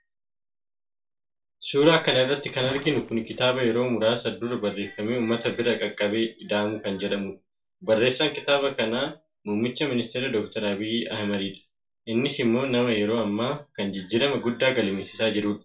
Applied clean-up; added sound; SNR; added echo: neural separator model SepFormer DNS4.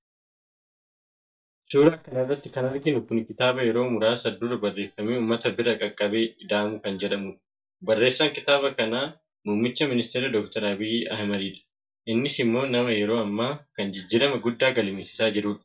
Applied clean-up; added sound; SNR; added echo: neural mask model DeepFilterNet 3.